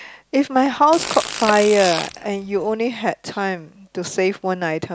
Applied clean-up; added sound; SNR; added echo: none; Fart; 9 dB; none.